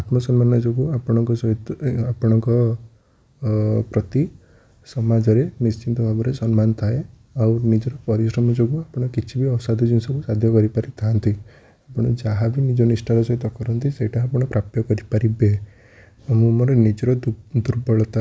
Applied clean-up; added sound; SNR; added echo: none; none; none; none.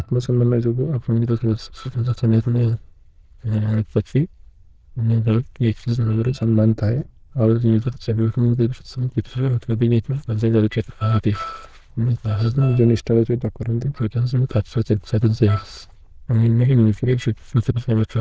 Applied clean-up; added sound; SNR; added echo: neural diffusion model UNIVERSE++.